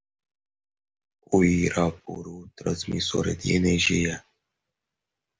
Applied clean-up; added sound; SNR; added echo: none; none; none; none.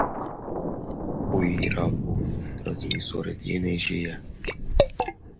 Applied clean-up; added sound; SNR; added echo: none; Liquid + Thunder; -3 dB; none.